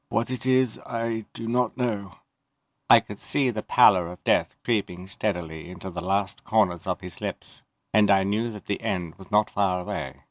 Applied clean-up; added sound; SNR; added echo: none; none; none; none.